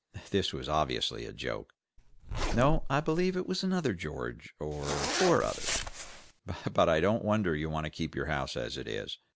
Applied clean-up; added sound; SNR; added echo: none; Zipper (clothing) + Zipper (clothing); 2 dB; none.